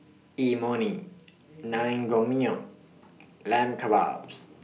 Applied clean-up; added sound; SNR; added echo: none; none; none; none.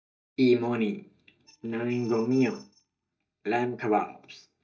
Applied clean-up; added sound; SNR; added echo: neural mask model DeepFilterNet 3.